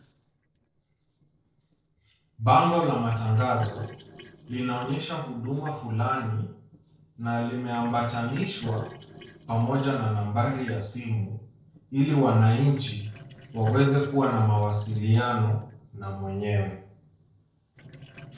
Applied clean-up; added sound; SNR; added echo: neural separator model SepFormer DNS4.